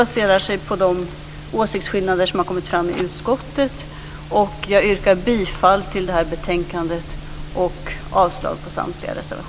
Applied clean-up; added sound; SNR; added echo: none; Car; 13 dB; none.